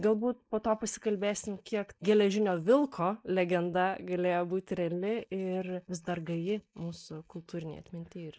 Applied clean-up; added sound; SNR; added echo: neural mask model Resemble Enhance denoiser.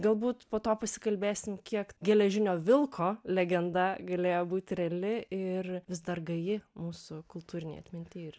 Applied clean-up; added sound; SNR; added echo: none; none; none; none.